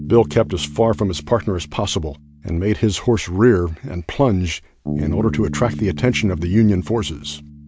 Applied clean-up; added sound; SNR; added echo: none; Bass guitar; 12 dB; none.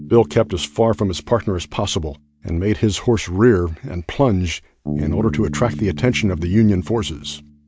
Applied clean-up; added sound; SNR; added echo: neural mask model DeepFilterNet 3.